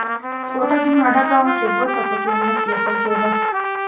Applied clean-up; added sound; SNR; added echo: none; Trumpet; 0 dB; reverberation time 0.3 s.